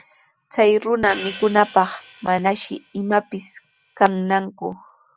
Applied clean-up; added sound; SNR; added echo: none; Hi-hat; 15 dB; none.